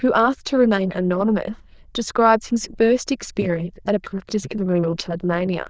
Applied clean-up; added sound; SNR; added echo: neural diffusion model UNIVERSE++.